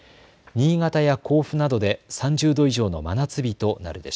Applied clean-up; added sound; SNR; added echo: none; none; none; none.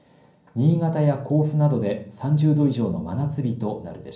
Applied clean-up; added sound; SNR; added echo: none; none; none; reverberation time 0.6 s.